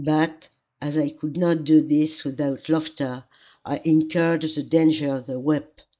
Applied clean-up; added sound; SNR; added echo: neural mask model Resemble Enhance denoiser.